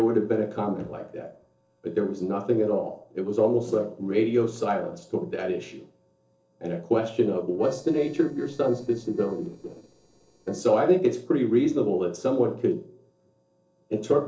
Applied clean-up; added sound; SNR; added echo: neural separator model SepFormer DNS4.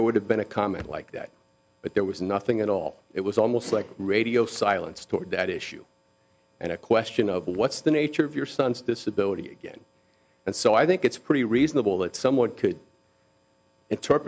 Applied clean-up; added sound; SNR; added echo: none; none; none; none.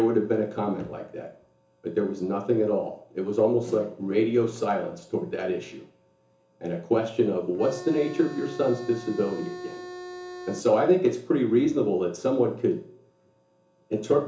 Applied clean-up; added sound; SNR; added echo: none; Organ; 12 dB; reverberation time 0.7 s.